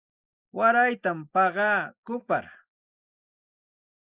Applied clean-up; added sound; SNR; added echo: neural mask model Resemble Enhance denoiser.